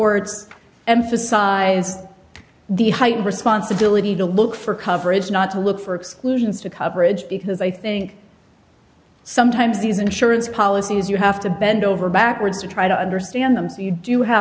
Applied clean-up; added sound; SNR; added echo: none; none; none; none.